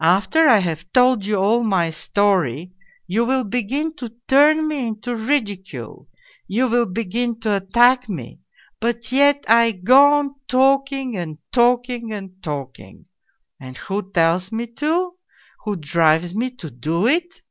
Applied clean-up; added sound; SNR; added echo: none; none; none; none.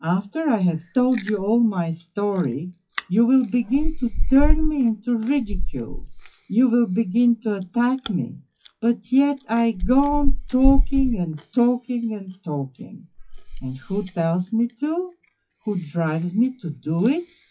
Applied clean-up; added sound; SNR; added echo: classical method WPE with log-MMSE.